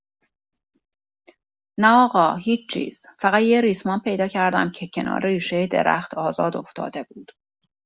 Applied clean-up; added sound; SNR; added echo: none; none; none; none.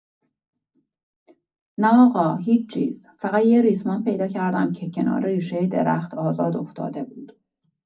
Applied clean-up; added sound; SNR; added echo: none; none; none; reverberation time 0.4 s.